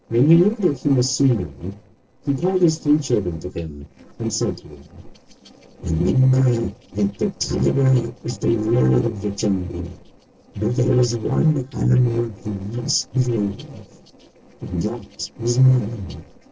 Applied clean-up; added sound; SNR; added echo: neural separator model SepFormer DNS4.